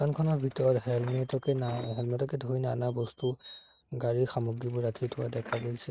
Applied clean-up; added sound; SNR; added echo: neural mask model RNNoise.